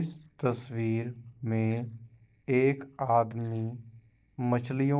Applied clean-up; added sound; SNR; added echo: neural separator model SepFormer DNS4.